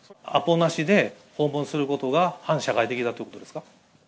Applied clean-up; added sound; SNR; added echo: none; none; none; none.